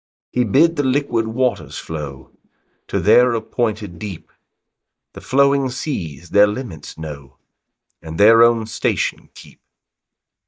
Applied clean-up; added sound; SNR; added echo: neural mask model DeepFilterNet 3.